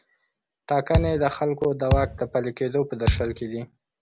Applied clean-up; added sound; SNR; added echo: none; Thump, thud; 1 dB; none.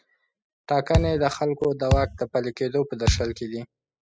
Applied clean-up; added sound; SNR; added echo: classical method spectral subtraction.